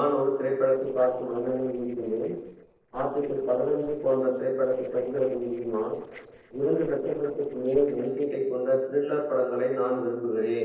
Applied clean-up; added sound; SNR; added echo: neural separator model SepFormer DNS4.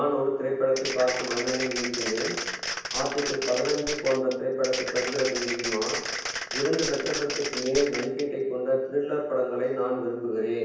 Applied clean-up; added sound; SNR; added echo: none; Applause; 5 dB; reverberation time 0.9 s.